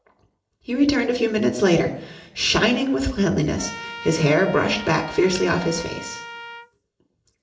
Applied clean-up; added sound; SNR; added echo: none; Trumpet; 14 dB; reverberation time 0.6 s.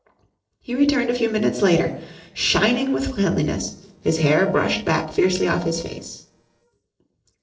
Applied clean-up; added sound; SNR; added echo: neural separator model SepFormer DNS4.